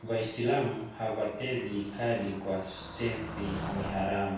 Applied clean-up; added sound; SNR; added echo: none; Motor vehicle (road); 12 dB; reverberation time 0.7 s.